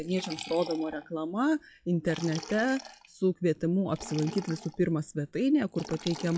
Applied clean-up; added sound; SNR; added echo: classical method WPE with log-MMSE.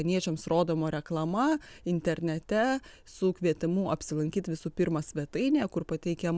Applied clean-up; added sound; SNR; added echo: none; none; none; none.